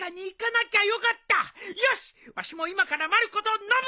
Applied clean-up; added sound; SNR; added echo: none; none; none; none.